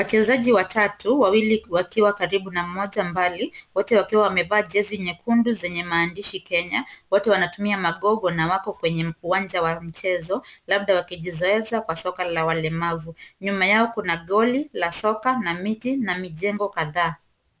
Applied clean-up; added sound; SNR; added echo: none; none; none; none.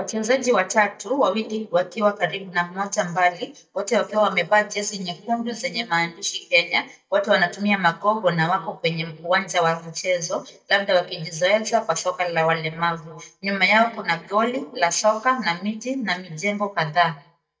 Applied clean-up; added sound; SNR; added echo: neural mask model DeepFilterNet 3.